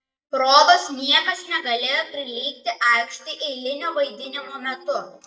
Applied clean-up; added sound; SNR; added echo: neural mask model DeepFilterNet 3.